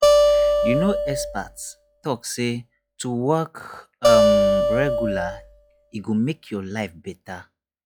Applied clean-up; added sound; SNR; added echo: classical method log-MMSE.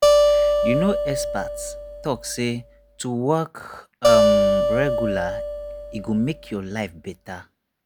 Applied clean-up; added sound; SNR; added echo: none; Acoustic guitar; -5 dB; none.